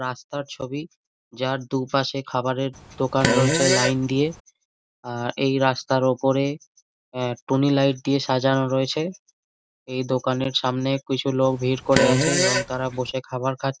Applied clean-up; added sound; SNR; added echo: none; Fart; 0 dB; none.